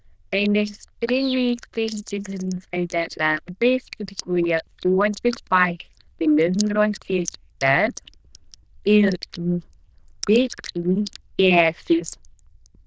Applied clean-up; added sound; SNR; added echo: neural diffusion model UNIVERSE++.